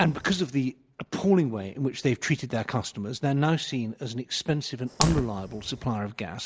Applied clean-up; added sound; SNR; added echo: none; Fire; 12 dB; none.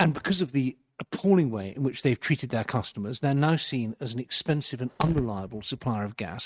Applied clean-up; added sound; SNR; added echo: neural mask model RNNoise.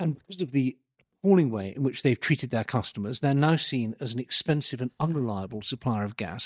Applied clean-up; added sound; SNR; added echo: neural mask model DeepFilterNet 3.